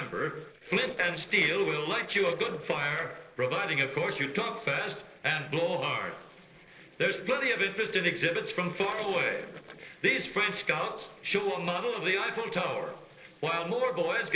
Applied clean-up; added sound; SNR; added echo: neural separator model SepFormer DNS4.